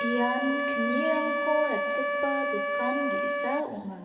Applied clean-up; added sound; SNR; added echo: none; Wind instrument, woodwind instrument; -1 dB; reverberation time 1.8 s.